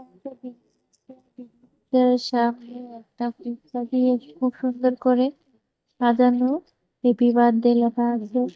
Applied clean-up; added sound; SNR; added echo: neural mask model DeepFilterNet 3.